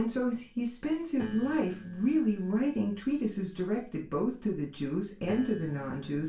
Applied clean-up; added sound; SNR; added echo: none; Piano; 16 dB; reverberation time 0.3 s.